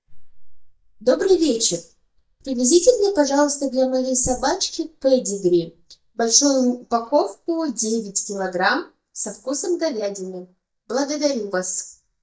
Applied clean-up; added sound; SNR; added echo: neural mask model DeepFilterNet 3.